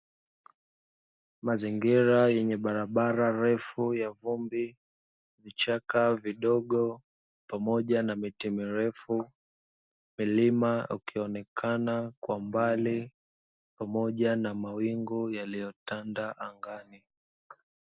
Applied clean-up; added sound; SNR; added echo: none; none; none; none.